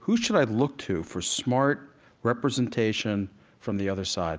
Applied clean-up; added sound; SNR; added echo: none; none; none; none.